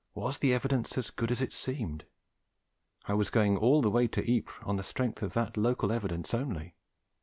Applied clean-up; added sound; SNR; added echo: none; none; none; none.